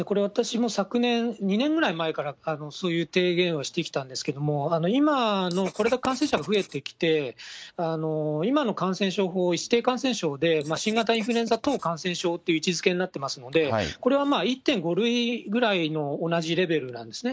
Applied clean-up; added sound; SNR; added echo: neural mask model Resemble Enhance denoiser.